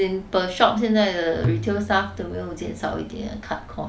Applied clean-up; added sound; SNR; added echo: none; Tabla; 9 dB; none.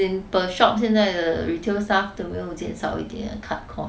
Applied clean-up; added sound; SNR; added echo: none; none; none; none.